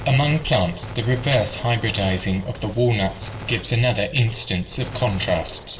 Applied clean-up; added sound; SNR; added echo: none; Gunshot, gunfire; 13 dB; reverberation time 1.2 s.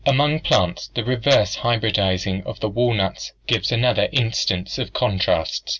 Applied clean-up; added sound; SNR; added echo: none; none; none; none.